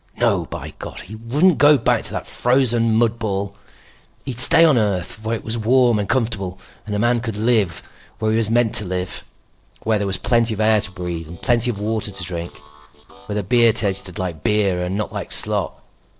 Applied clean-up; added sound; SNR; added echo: neural separator model SepFormer DNS4.